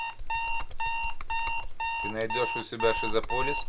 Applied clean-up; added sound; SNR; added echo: none; Computer keyboard + Alarm; -5 dB; none.